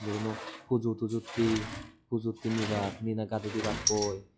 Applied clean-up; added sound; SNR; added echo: classical method log-MMSE.